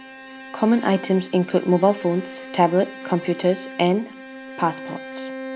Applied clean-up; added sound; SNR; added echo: none; Bowed string instrument; 14 dB; none.